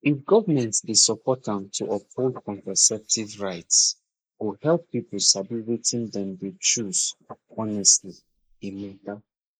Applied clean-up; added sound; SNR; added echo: neural mask model Resemble Enhance denoiser.